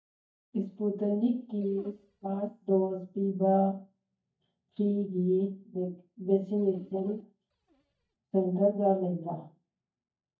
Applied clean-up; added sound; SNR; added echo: neural mask model DeepFilterNet 3.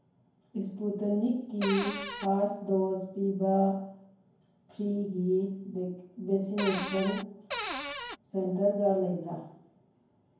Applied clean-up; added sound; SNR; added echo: none; Cupboard open or close; 3 dB; reverberation time 0.9 s.